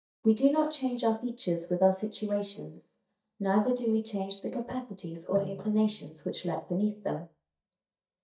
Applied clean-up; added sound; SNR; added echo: neural mask model DeepFilterNet 3.